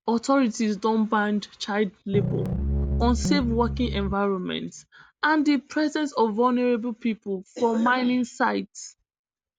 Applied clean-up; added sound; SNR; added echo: none; Piano; 1 dB; none.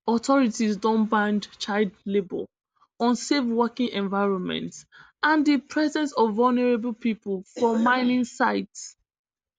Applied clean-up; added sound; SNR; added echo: none; none; none; none.